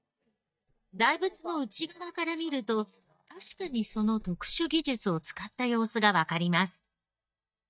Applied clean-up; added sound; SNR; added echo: neural mask model DeepFilterNet 3.